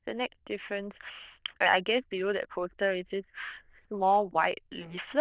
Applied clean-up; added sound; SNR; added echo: neural diffusion model UNIVERSE++.